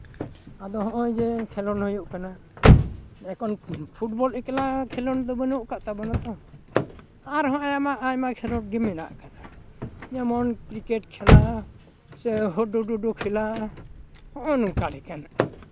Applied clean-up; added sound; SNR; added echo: none; Slam / Car; -2 dB; none.